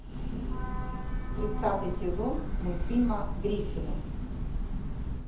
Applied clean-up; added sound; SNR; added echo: none; Train / Breathing; -3 dB; reverberation time 0.5 s.